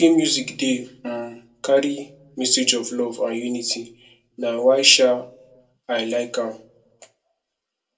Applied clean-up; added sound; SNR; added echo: none; none; none; reverberation time 0.2 s.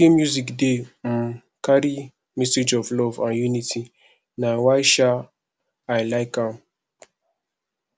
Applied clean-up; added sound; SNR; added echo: none; none; none; none.